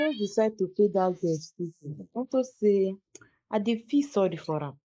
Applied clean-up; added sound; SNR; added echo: neural mask model Resemble Enhance denoiser.